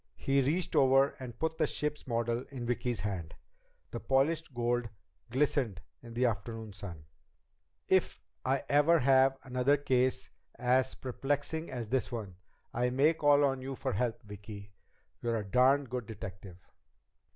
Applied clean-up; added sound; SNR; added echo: none; none; none; none.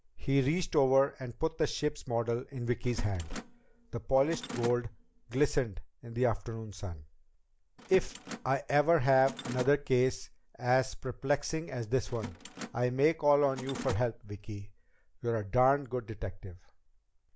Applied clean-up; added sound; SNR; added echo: none; Mechanisms; 15 dB; none.